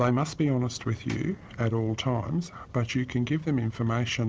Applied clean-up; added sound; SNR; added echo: none; none; none; none.